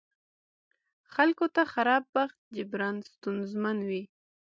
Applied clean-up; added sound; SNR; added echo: none; none; none; none.